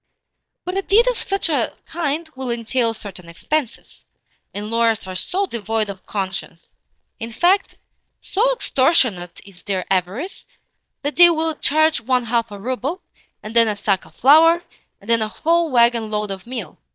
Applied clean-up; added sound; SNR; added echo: neural mask model DeepFilterNet 3.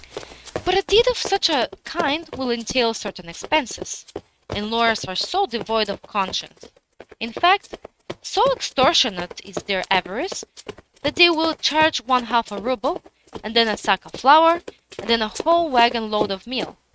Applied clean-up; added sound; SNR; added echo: neural mask model RNNoise.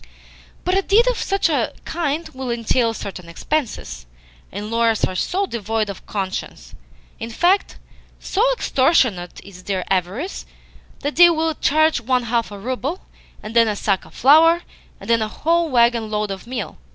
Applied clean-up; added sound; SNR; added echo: none; none; none; none.